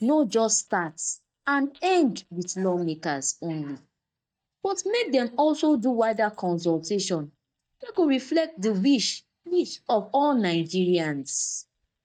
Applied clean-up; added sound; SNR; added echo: neural mask model DeepFilterNet 3.